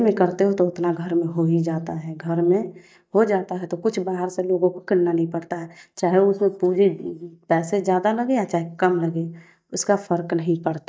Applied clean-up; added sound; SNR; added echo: neural mask model DeepFilterNet 3.